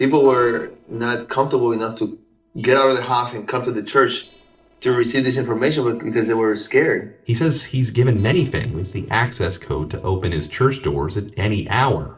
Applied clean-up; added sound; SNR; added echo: neural separator model SepFormer DNS4.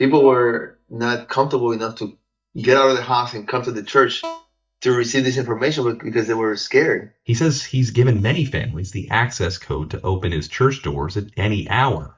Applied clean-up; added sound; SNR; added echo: neural mask model DeepFilterNet 3.